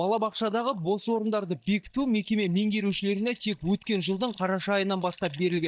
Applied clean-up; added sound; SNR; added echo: neural mask model DeepFilterNet 3.